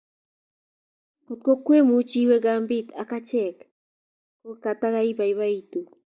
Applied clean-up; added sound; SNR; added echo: none; none; none; none.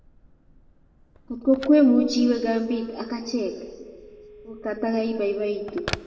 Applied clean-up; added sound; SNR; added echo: none; Telephone; 17 dB; reverberation time 1.9 s.